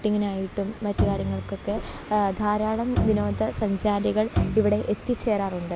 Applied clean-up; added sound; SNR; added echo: none; Bowed string instrument; 5 dB; none.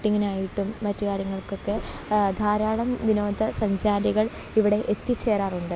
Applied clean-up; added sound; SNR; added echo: none; none; none; none.